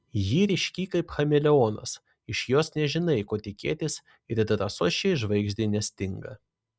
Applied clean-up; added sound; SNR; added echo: none; none; none; none.